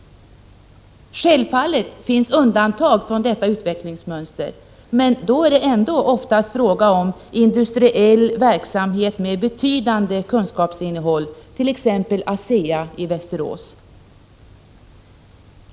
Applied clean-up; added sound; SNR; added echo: none; none; none; none.